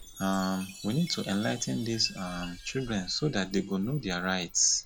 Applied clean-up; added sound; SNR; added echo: none; Sliding door + Chime; 16 dB; none.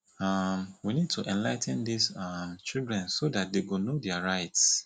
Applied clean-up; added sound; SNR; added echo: none; none; none; none.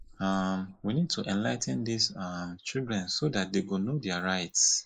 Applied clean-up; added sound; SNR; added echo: neural mask model Resemble Enhance denoiser.